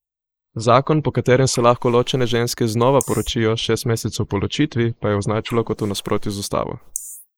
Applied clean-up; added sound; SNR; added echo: neural mask model Resemble Enhance denoiser.